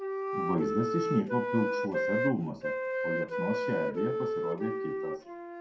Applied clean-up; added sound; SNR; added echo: none; Wind instrument, woodwind instrument; -1 dB; reverberation time 0.5 s.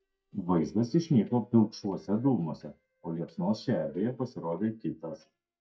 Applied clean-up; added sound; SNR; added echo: neural mask model DeepFilterNet 3.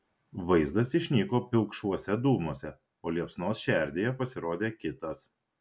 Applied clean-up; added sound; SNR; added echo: none; none; none; none.